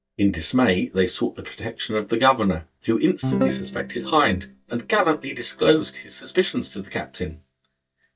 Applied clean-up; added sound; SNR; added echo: neural mask model DeepFilterNet 3.